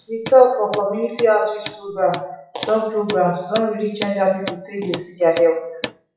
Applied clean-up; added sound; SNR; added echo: classical method WPE with log-MMSE.